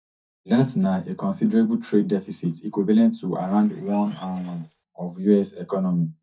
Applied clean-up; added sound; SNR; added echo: neural mask model DeepFilterNet 3.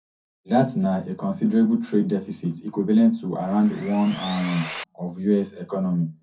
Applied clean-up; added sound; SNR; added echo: none; Sawing; 13 dB; reverberation time 0.3 s.